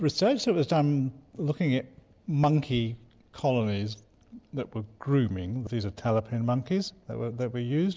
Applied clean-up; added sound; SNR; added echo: none; none; none; none.